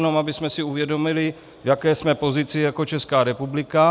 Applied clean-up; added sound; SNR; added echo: none; none; none; none.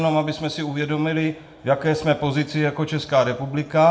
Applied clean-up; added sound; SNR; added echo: none; none; none; reverberation time 0.5 s.